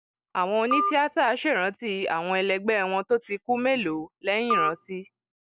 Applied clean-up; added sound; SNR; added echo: none; Telephone; 5 dB; none.